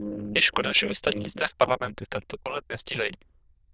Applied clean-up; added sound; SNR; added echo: neural diffusion model UNIVERSE++.